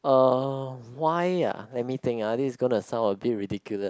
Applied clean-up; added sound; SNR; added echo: none; none; none; none.